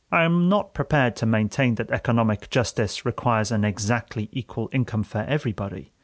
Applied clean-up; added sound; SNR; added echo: none; none; none; none.